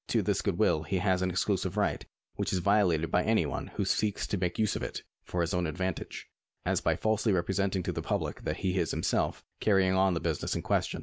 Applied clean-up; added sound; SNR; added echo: none; none; none; none.